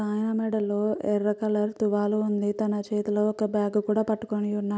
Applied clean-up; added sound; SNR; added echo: none; none; none; none.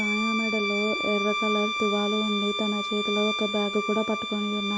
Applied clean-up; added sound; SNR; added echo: none; Bowed string instrument; 2 dB; none.